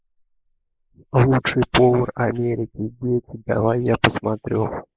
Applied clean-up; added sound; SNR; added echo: neural mask model Resemble Enhance denoiser.